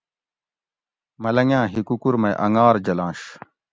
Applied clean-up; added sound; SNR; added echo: none; none; none; none.